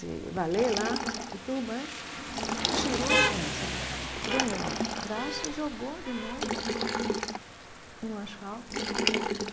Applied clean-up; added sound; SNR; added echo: none; Liquid + Rain; -3 dB; none.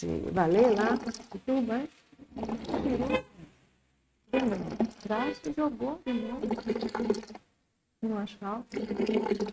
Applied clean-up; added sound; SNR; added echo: neural mask model RNNoise.